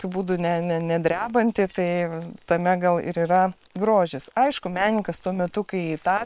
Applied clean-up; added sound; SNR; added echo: neural separator model SepFormer WHAM!.